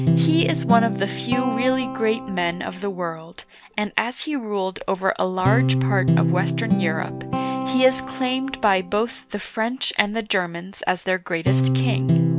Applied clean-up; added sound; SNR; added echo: none; Guitar; 0 dB; none.